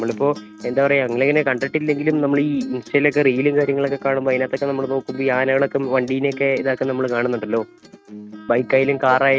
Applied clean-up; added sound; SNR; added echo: neural mask model RNNoise.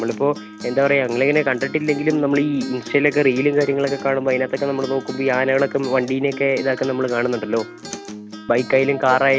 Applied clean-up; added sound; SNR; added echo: none; Acoustic guitar; 15 dB; none.